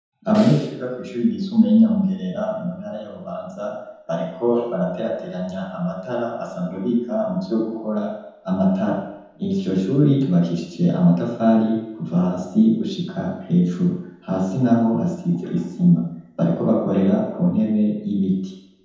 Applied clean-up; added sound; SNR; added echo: none; Snare drum; 19 dB; reverberation time 0.9 s.